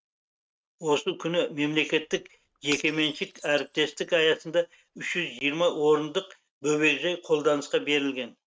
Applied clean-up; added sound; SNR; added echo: neural mask model RNNoise.